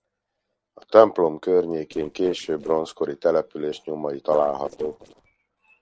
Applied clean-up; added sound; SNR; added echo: neural separator model SepFormer DNS4.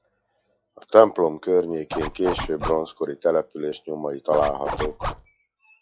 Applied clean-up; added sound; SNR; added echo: classical method log-MMSE.